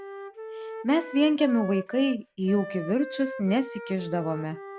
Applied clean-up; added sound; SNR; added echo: none; Wind instrument, woodwind instrument; 12 dB; none.